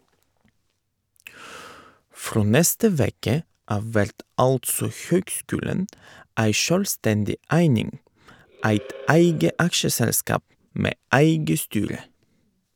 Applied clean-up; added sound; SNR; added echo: none; Animal; 17 dB; none.